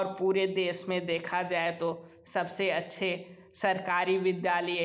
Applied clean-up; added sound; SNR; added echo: none; none; none; none.